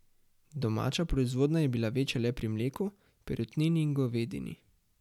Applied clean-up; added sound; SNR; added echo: none; none; none; none.